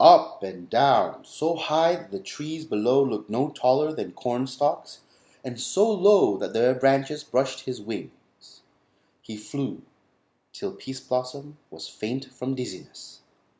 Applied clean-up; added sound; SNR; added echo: none; none; none; none.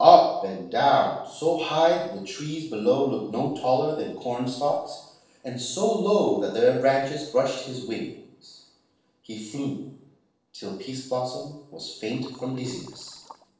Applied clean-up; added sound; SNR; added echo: neural separator model SepFormer DNS4.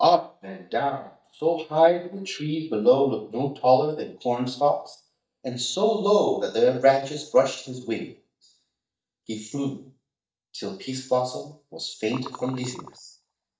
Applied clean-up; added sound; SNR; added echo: neural mask model DeepFilterNet 3.